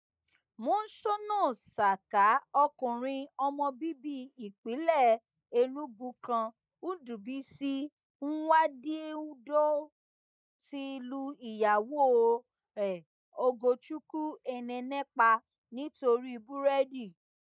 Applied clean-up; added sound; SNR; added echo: neural mask model Resemble Enhance denoiser.